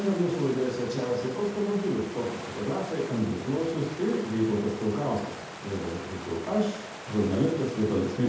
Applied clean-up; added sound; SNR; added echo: none; Water; 12 dB; reverberation time 0.8 s.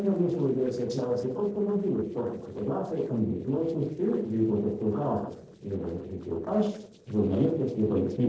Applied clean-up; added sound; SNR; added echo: neural separator model SepFormer DNS4.